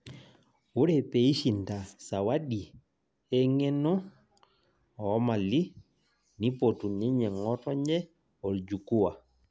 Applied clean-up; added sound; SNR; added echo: none; none; none; none.